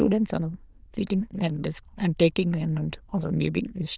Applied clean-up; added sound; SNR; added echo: neural diffusion model UNIVERSE++.